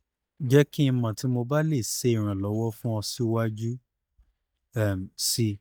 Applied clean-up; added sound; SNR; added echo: neural mask model DeepFilterNet 3.